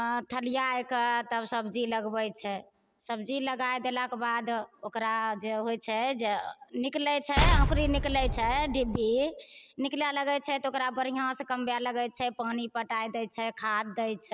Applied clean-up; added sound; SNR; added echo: none; Explosion; -3 dB; none.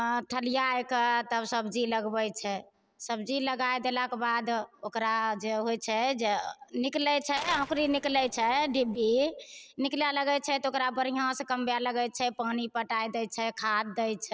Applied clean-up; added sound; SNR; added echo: neural separator model SepFormer DNS4.